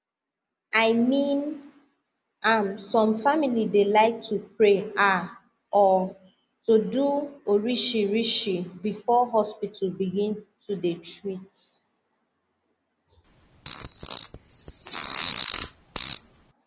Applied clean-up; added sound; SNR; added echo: none; Fart; 9 dB; none.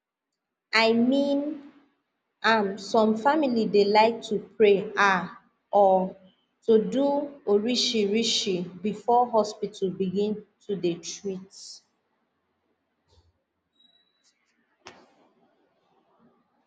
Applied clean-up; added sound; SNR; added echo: none; none; none; none.